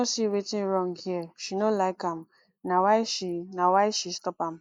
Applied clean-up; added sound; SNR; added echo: neural mask model Resemble Enhance denoiser.